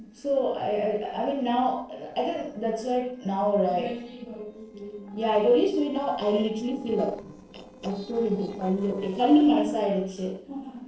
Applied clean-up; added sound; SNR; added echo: neural separator model SepFormer DNS4.